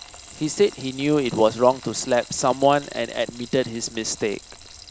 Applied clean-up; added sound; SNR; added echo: none; Frying (food); 19 dB; none.